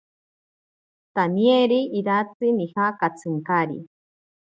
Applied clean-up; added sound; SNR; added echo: none; none; none; none.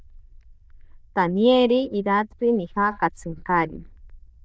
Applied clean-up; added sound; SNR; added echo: neural diffusion model UNIVERSE++.